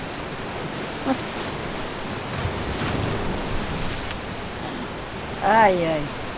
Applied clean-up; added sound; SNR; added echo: none; Waves, surf; 1 dB; none.